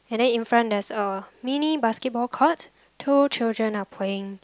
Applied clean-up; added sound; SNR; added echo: none; none; none; none.